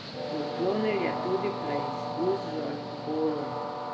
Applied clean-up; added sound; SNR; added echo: none; Train; 2 dB; reverberation time 2.0 s.